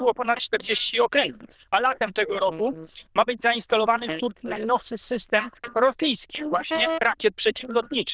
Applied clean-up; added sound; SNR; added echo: neural diffusion model UNIVERSE++.